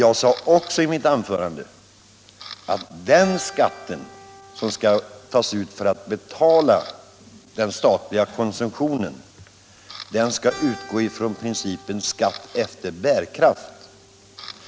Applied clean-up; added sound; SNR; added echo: none; Camera + Keyboard (musical); 20 dB; none.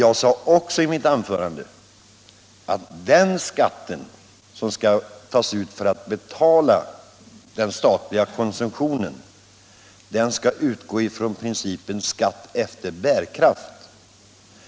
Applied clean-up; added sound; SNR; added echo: none; none; none; none.